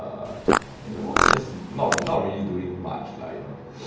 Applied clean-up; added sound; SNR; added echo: none; Fart; -5 dB; reverberation time 0.8 s.